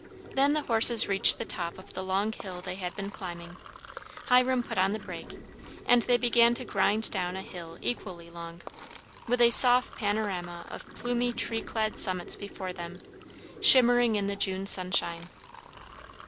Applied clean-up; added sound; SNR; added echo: none; Sink (filling or washing); 18 dB; none.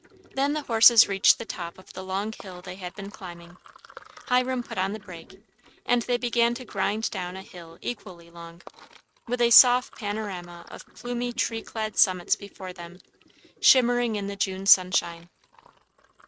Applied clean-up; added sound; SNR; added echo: neural mask model RNNoise.